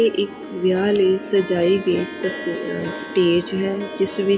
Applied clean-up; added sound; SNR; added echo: none; Harp; 15 dB; none.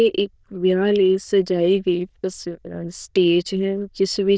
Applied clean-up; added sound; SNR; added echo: neural diffusion model UNIVERSE++.